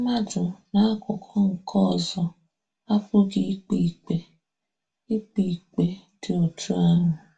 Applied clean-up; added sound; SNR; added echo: none; none; none; reverberation time 0.2 s.